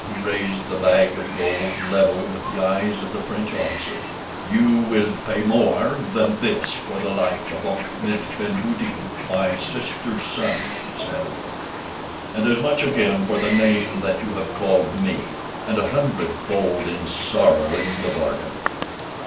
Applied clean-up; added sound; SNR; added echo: none; Wild animals; 7 dB; reverberation time 0.3 s.